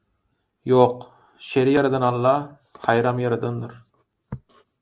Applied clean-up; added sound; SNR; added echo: none; none; none; none.